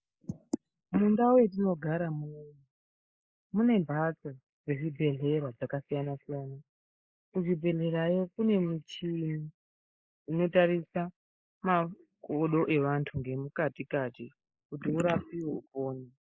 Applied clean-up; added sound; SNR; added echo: neural mask model Resemble Enhance denoiser.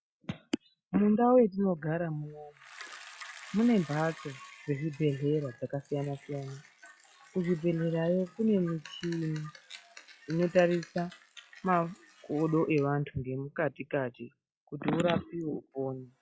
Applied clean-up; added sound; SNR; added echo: classical method log-MMSE.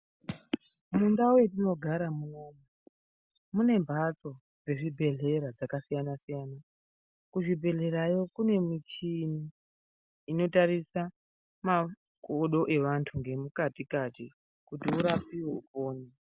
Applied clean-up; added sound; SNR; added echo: none; none; none; none.